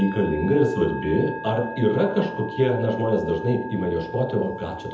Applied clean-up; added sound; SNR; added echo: none; Musical instrument; 13 dB; reverberation time 0.7 s.